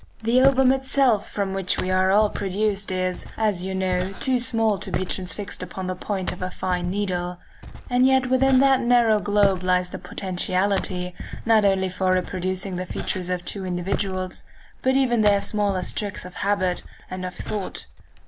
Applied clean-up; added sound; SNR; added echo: none; Walk, footsteps; 10 dB; none.